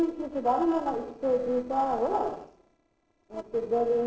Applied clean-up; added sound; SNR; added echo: neural separator model SepFormer DNS4.